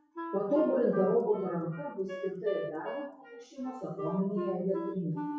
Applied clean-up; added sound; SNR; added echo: classical method WPE with log-MMSE.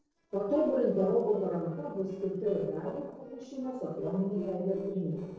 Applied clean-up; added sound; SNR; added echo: neural separator model SepFormer DNS4.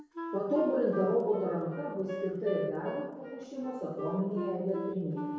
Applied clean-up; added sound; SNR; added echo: none; Wind instrument, woodwind instrument; 8 dB; reverberation time 1.2 s.